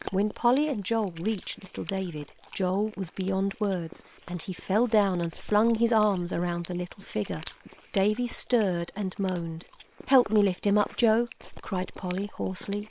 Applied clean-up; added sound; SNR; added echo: neural separator model SepFormer WHAM!.